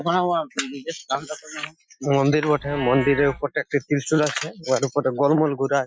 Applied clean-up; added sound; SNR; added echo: classical method Wiener filter.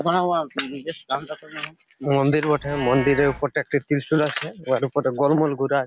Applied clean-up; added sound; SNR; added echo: none; Livestock, farm animals, working animals; 18 dB; none.